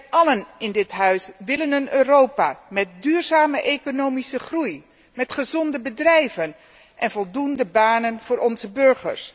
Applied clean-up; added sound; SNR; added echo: none; none; none; none.